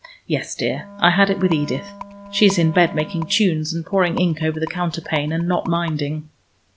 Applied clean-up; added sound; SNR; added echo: none; Rattle + Wind instrument, woodwind instrument; 17 dB; none.